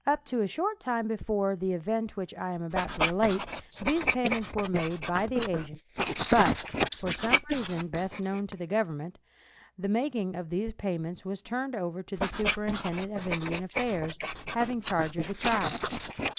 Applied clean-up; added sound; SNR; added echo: neural mask model Resemble Enhance denoiser.